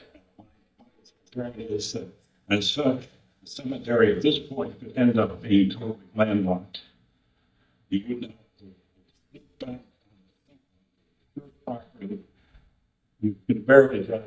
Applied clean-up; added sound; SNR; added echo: neural mask model DeepFilterNet 3.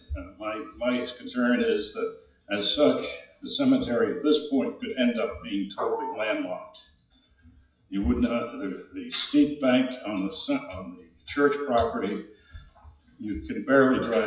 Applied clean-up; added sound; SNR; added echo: classical method WPE with log-MMSE.